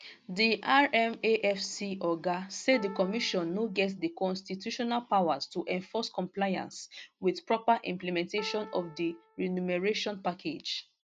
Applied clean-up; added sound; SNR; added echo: none; Piano; 18 dB; none.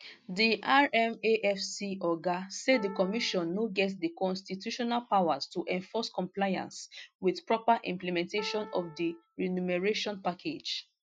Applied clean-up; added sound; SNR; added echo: classical method Wiener filter.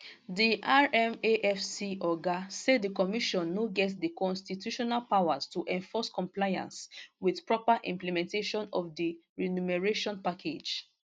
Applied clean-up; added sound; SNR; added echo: none; none; none; none.